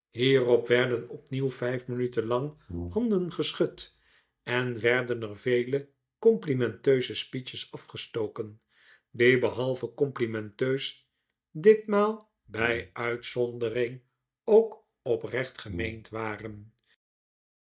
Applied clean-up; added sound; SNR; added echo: neural mask model DeepFilterNet 3.